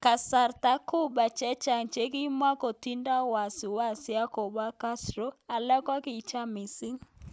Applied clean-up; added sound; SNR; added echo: none; none; none; none.